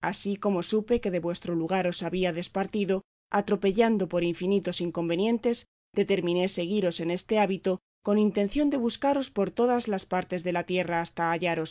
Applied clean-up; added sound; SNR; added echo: none; none; none; none.